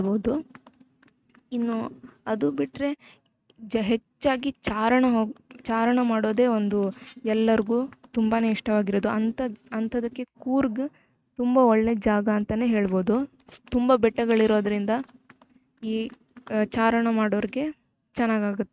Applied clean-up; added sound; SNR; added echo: neural mask model RNNoise.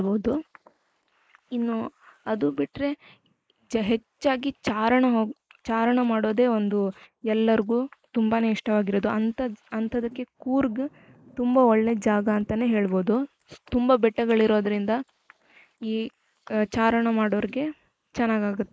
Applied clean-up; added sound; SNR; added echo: neural mask model Resemble Enhance denoiser.